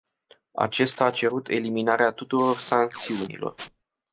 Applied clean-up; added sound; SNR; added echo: none; Packing tape, duct tape; 16 dB; none.